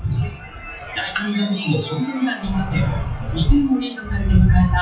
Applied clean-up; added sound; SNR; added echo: classical method WPE with log-MMSE.